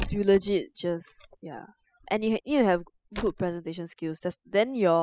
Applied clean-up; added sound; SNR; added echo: classical method spectral subtraction.